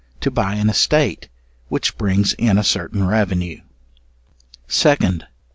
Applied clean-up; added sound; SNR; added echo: none; none; none; none.